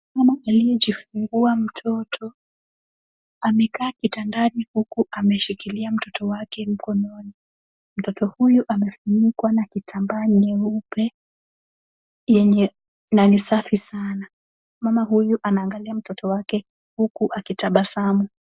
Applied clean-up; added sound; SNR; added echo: none; none; none; none.